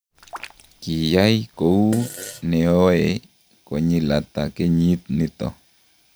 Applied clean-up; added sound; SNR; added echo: none; Raindrop + Fart; 18 dB; none.